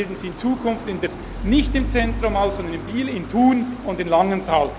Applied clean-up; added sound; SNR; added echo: none; Stream; 8 dB; none.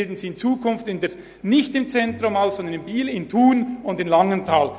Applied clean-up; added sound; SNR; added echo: none; none; none; none.